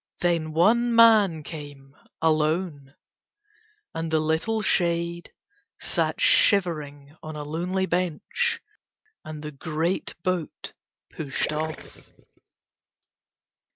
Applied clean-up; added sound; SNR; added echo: none; Gurgling; 14 dB; none.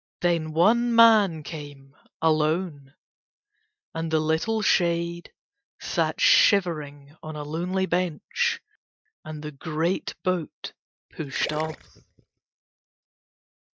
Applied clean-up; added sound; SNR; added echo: neural mask model DeepFilterNet 3.